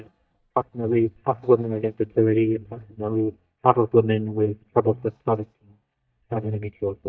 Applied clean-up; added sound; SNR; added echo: neural mask model DeepFilterNet 3.